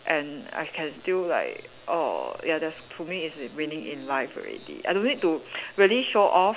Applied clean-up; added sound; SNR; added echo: none; Tabla; 19 dB; none.